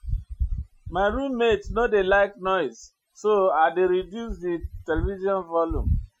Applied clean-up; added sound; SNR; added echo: classical method Wiener filter.